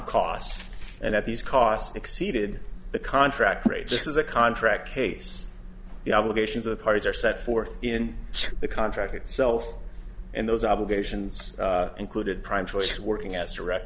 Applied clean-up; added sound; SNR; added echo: none; Sneeze; 15 dB; none.